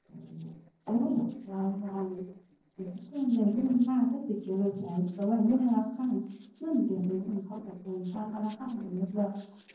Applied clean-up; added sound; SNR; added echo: neural separator model SepFormer DNS4.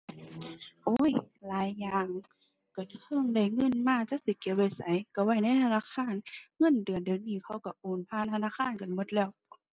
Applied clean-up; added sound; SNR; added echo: none; none; none; none.